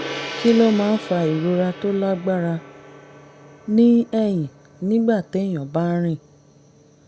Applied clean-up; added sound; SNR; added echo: none; Gong; 16 dB; none.